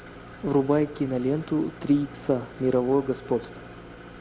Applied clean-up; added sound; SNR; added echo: none; Idling; 17 dB; none.